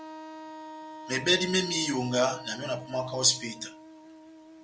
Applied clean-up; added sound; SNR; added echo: none; Wind instrument, woodwind instrument; 14 dB; none.